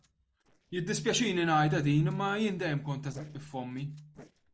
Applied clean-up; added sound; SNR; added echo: neural separator model SepFormer DNS4.